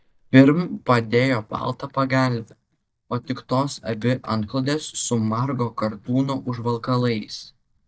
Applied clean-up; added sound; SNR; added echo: neural mask model DeepFilterNet 3.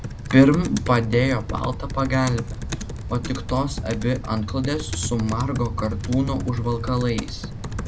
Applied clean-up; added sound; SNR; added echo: none; Computer keyboard + Wind; 7 dB; none.